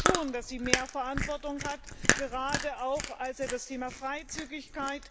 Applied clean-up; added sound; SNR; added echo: none; Chewing, mastication; -1 dB; none.